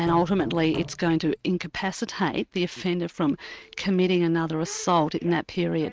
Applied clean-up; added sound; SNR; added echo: neural mask model RNNoise.